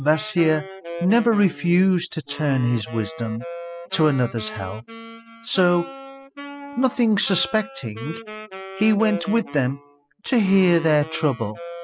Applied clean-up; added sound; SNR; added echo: classical method spectral subtraction.